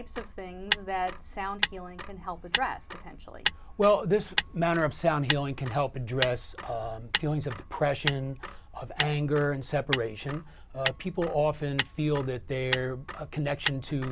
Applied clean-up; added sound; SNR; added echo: none; Motor vehicle (road); 5 dB; none.